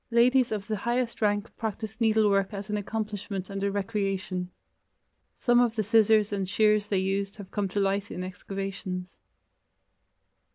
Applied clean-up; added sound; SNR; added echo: none; none; none; none.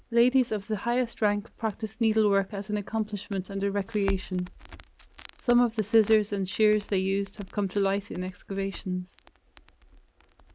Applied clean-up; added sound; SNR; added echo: none; Crackle; 17 dB; none.